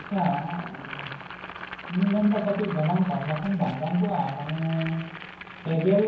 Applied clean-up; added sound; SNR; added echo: none; Boiling; 13 dB; reverberation time 0.9 s.